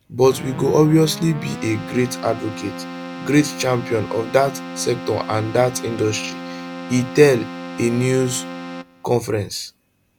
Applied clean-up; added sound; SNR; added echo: none; Keyboard (musical); 12 dB; none.